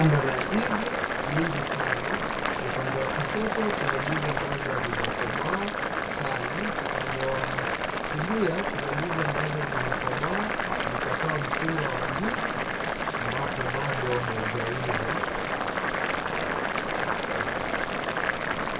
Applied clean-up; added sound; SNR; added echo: none; Boiling; -4 dB; reverberation time 0.2 s.